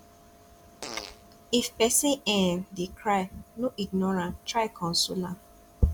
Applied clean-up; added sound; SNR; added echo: none; Fart; 16 dB; none.